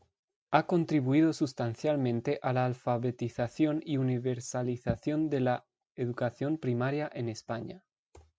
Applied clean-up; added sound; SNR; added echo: none; none; none; none.